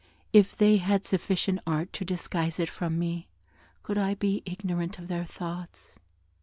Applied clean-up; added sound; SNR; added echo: none; none; none; none.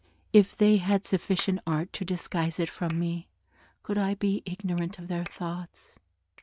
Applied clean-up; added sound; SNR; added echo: neural mask model RNNoise.